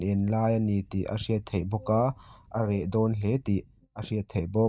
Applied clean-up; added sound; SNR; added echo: neural mask model DeepFilterNet 3.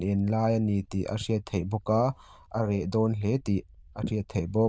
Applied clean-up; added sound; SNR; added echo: neural diffusion model UNIVERSE++.